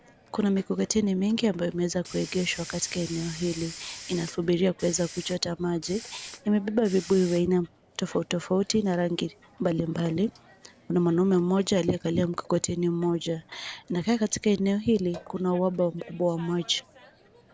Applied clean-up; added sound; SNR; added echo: none; Hiss; 20 dB; none.